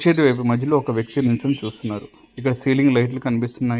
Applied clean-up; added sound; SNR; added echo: neural mask model RNNoise.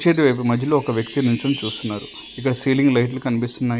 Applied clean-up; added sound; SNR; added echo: none; Wind chime; 19 dB; none.